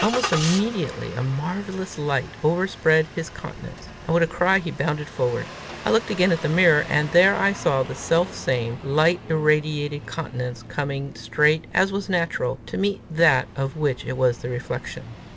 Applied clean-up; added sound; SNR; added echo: none; Engine starting; 13 dB; none.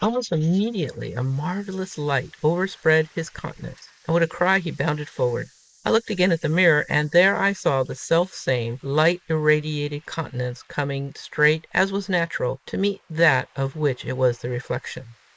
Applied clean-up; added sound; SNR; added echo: neural mask model Resemble Enhance denoiser.